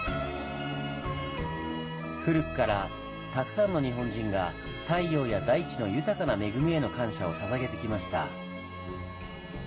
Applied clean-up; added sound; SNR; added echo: none; none; none; reverberation time 0.2 s.